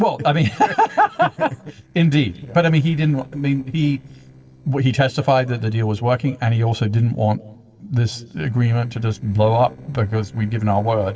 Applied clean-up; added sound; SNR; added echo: neural separator model SepFormer DNS4.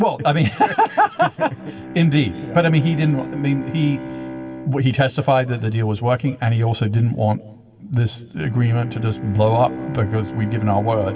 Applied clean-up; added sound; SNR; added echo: none; Bowed string instrument; 14 dB; reverberation time 1.5 s.